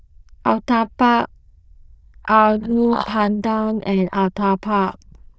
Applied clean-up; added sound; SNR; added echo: neural diffusion model UNIVERSE++.